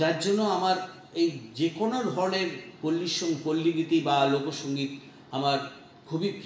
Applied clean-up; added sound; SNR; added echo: none; none; none; reverberation time 0.8 s.